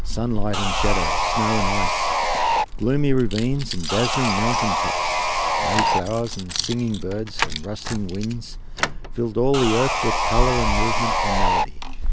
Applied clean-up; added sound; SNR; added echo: none; Keys jangling + Sawing; -3 dB; none.